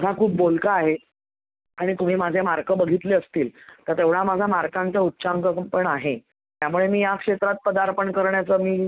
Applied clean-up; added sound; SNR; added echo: none; none; none; none.